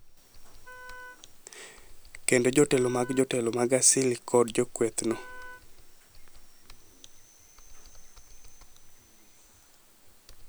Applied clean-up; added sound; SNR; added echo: none; Computer keyboard + Wind instrument, woodwind instrument; 17 dB; none.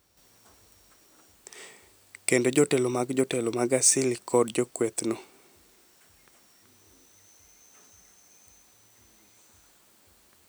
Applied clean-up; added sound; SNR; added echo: none; none; none; none.